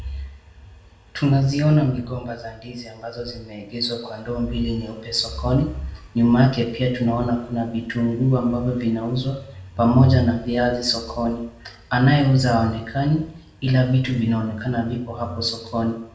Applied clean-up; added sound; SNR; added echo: none; none; none; reverberation time 0.6 s.